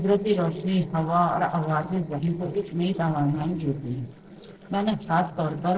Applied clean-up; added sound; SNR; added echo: neural separator model SepFormer DNS4.